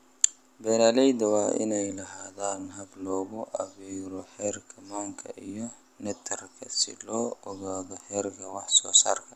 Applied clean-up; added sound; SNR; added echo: none; none; none; none.